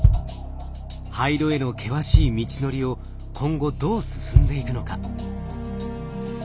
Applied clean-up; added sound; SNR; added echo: none; Bass drum; -1 dB; none.